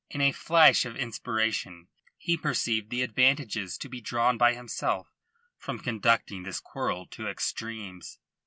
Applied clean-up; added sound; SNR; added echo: none; none; none; none.